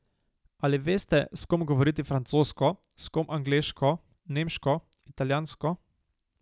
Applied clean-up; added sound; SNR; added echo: none; none; none; none.